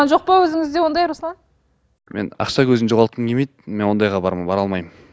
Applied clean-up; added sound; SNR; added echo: none; none; none; none.